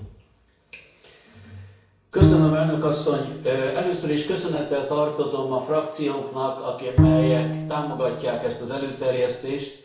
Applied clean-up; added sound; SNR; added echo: none; Bowed string instrument; -1 dB; reverberation time 0.6 s.